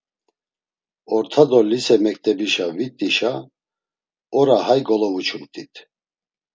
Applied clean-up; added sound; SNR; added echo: none; none; none; none.